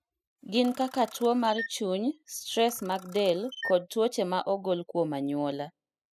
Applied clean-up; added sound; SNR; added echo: classical method spectral subtraction.